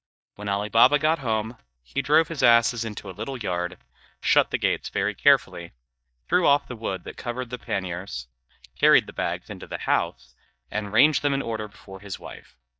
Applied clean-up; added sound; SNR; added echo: neural mask model DeepFilterNet 3.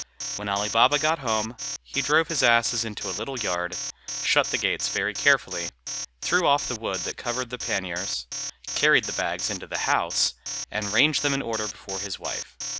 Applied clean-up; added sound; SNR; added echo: none; Alarm; 7 dB; none.